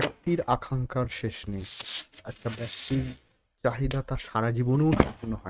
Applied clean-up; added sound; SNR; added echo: neural mask model RNNoise.